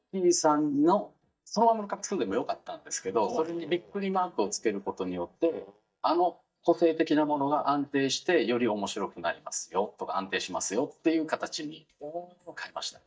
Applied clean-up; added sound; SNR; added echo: neural mask model DeepFilterNet 3.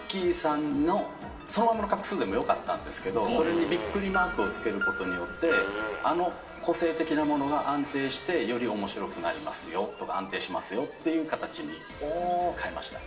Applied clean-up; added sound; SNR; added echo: none; Fart; 10 dB; reverberation time 2.6 s.